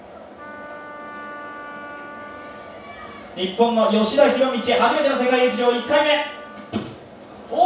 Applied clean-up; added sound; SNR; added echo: none; Wind instrument, woodwind instrument; 16 dB; reverberation time 0.7 s.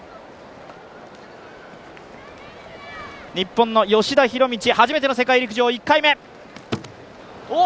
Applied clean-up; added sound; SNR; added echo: none; none; none; none.